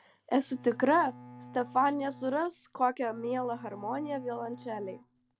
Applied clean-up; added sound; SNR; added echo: none; Bowed string instrument; 18 dB; none.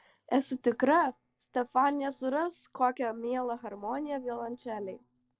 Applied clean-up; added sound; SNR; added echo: neural separator model SepFormer DNS4.